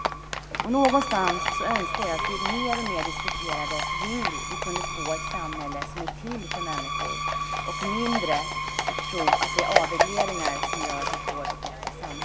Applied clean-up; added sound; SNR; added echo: none; Livestock, farm animals, working animals + Screech; -2 dB; none.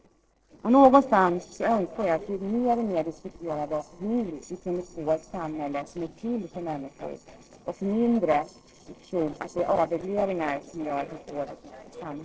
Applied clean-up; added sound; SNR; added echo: neural separator model SepFormer DNS4.